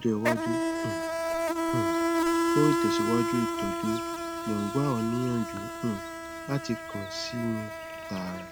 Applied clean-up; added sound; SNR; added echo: none; Insect; -1 dB; none.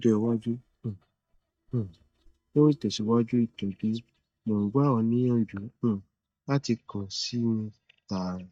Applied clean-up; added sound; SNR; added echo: neural mask model DeepFilterNet 3.